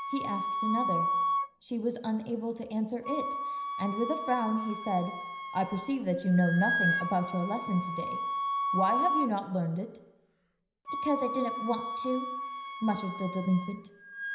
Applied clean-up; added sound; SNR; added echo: none; Wind instrument, woodwind instrument; 2 dB; reverberation time 0.9 s.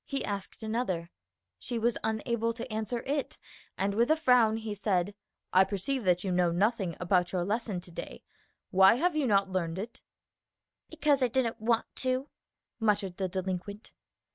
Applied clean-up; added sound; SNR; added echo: none; none; none; none.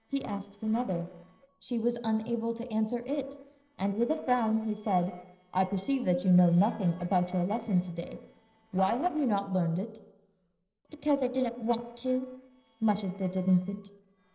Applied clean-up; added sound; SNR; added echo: neural separator model SepFormer DNS4.